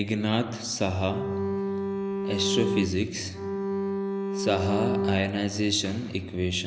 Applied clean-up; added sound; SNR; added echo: none; Bowed string instrument; 1 dB; none.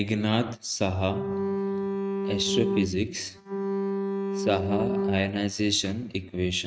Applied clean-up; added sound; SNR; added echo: neural mask model RNNoise.